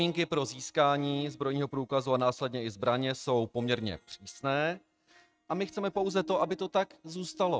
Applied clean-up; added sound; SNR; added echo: neural mask model RNNoise.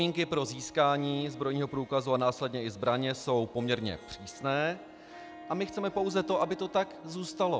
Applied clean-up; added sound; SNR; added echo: none; Harp; 16 dB; none.